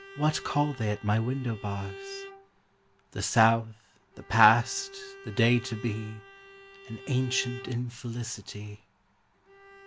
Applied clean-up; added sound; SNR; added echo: none; Bowed string instrument; 18 dB; none.